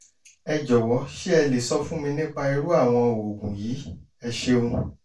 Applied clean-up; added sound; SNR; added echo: none; none; none; reverberation time 0.2 s.